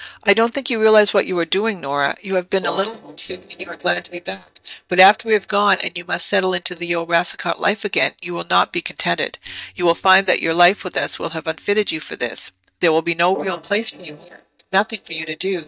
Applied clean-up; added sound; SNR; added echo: neural mask model DeepFilterNet 3.